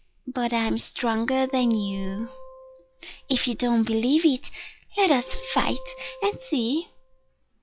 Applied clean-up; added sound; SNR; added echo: classical method log-MMSE.